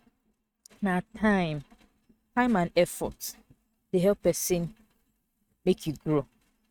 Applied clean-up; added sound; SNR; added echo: neural mask model RNNoise.